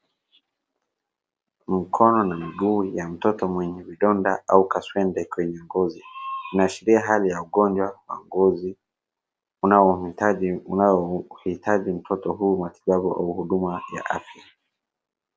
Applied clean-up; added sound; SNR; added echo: none; none; none; none.